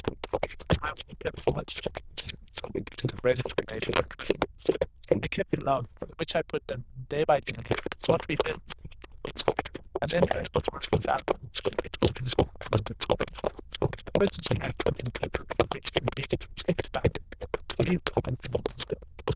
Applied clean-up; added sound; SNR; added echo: neural diffusion model UNIVERSE++.